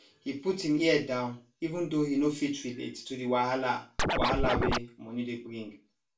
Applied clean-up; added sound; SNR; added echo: none; Scratching (performance technique); -4 dB; reverberation time 0.3 s.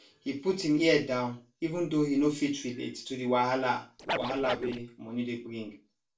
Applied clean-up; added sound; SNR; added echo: neural separator model SepFormer DNS4.